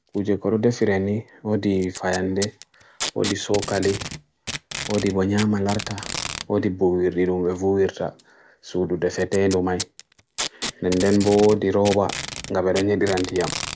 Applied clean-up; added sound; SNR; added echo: none; Packing tape, duct tape; 12 dB; none.